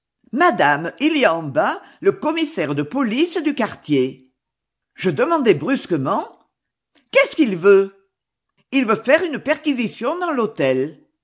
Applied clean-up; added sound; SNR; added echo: none; none; none; none.